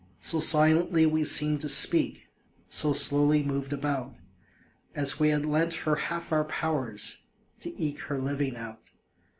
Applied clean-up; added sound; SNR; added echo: none; none; none; none.